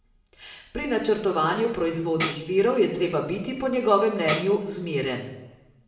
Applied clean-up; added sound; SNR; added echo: none; Tambourine; 11 dB; reverberation time 0.9 s.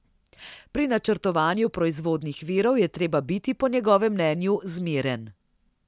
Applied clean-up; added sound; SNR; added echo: none; none; none; none.